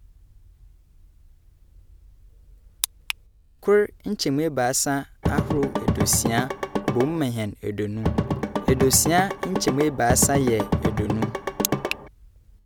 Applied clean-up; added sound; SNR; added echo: none; Drum / Drum kit; 0 dB; none.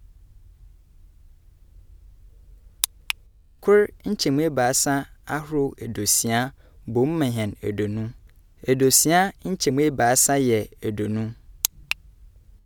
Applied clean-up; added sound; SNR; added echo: none; none; none; none.